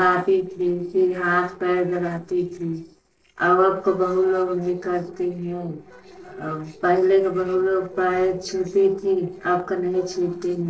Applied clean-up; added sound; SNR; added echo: neural separator model SepFormer DNS4.